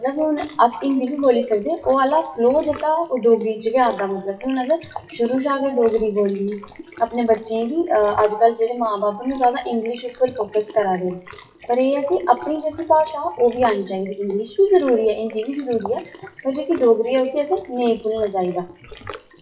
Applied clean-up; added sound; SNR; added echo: classical method WPE with log-MMSE.